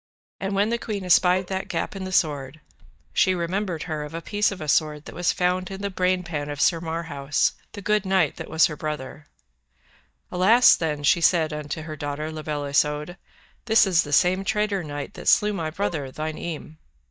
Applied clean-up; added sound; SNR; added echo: neural mask model DeepFilterNet 3.